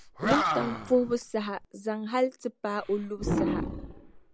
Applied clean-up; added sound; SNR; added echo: none; Animal; 3 dB; none.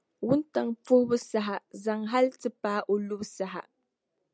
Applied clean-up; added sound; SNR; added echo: none; none; none; none.